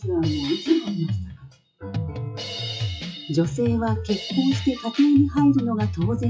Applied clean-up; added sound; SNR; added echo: classical method WPE with log-MMSE.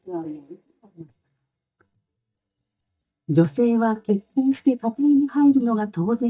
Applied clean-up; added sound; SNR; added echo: neural mask model DeepFilterNet 3.